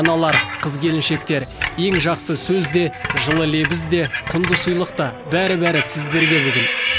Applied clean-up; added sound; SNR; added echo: none; Screech; 4 dB; none.